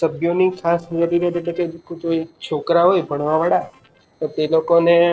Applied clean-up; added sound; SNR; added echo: neural separator model SepFormer DNS4.